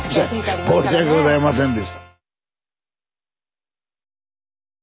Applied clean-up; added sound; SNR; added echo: none; none; none; none.